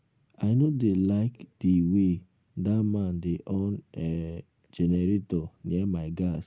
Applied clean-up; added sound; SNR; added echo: none; none; none; none.